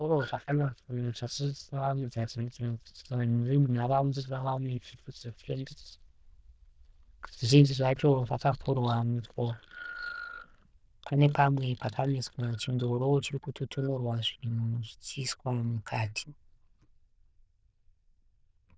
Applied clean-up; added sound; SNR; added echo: neural diffusion model UNIVERSE++.